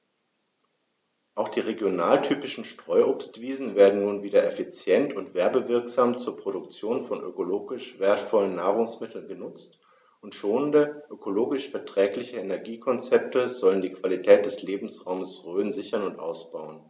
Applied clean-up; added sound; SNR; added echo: none; none; none; none.